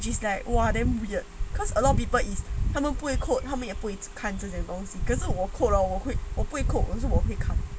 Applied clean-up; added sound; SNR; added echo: none; none; none; none.